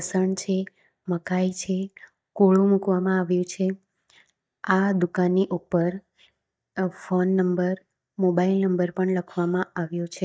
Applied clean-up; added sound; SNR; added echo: neural mask model DeepFilterNet 3.